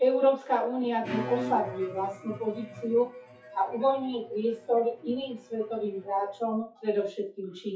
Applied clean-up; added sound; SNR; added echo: classical method WPE with log-MMSE.